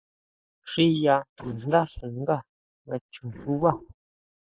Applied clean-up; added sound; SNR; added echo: neural mask model Resemble Enhance denoiser.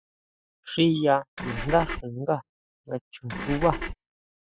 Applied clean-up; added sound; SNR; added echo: classical method spectral subtraction.